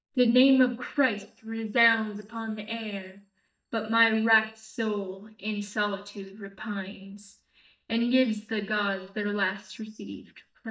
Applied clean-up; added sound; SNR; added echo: neural mask model DeepFilterNet 3.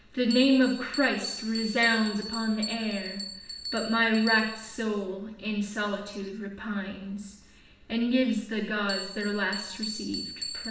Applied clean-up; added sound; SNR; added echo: none; Bell; 12 dB; reverberation time 0.8 s.